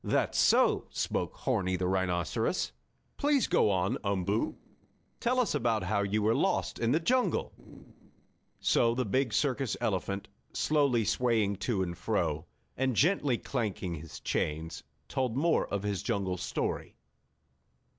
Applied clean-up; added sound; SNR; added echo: neural separator model SepFormer DNS4.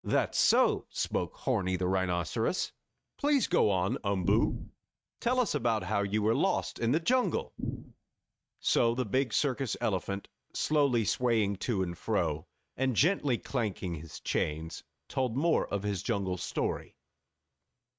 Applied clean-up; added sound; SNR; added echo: neural mask model RNNoise.